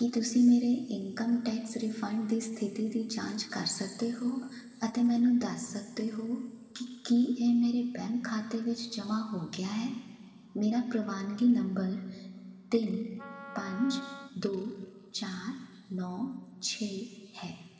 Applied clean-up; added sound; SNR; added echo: none; Wind instrument, woodwind instrument; 16 dB; reverberation time 2.7 s.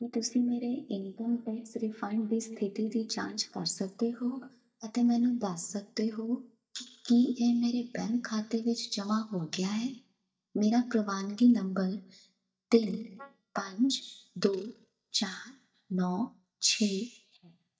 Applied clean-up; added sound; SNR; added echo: neural mask model DeepFilterNet 3.